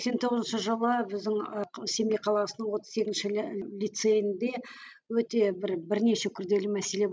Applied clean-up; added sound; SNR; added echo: none; none; none; none.